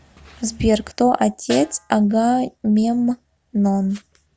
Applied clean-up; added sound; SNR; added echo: none; Snare drum; 18 dB; none.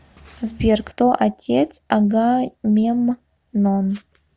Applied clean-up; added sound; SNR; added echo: none; none; none; none.